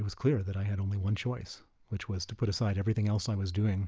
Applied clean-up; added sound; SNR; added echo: none; none; none; none.